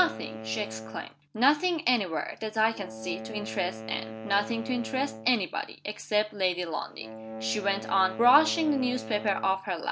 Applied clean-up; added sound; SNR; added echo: none; Wind instrument, woodwind instrument; 13 dB; none.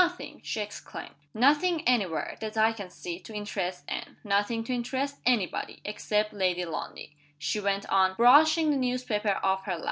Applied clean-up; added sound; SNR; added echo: none; none; none; none.